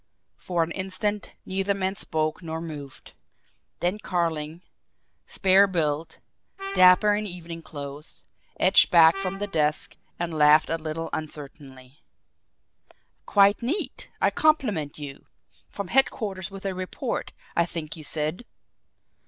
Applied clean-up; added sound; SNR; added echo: none; Trumpet; 13 dB; none.